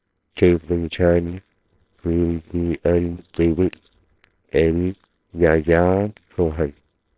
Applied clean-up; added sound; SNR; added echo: neural separator model SepFormer WHAMR!.